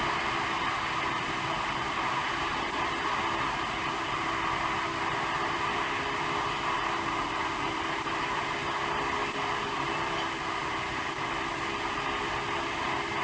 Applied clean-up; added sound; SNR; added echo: none; none; none; none.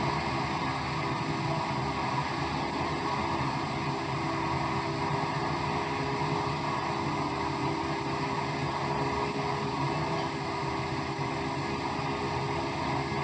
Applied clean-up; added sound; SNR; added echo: none; none; none; reverberation time 0.5 s.